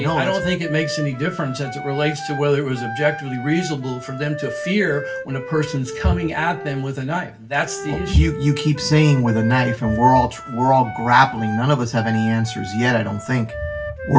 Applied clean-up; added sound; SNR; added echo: none; Wind instrument, woodwind instrument; 11 dB; reverberation time 0.2 s.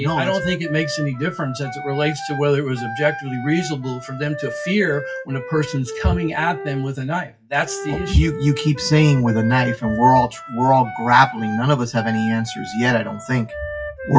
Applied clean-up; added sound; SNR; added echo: classical method WPE with log-MMSE.